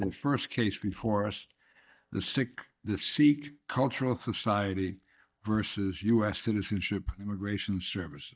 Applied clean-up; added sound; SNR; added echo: neural mask model DeepFilterNet 3.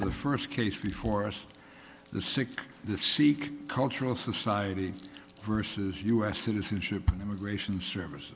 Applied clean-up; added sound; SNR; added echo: none; Wind chime; 11 dB; none.